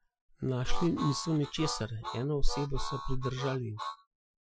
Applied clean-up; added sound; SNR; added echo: classical method Wiener filter.